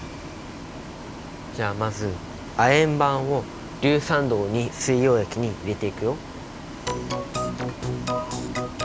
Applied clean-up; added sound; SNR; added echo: none; Bus; 11 dB; none.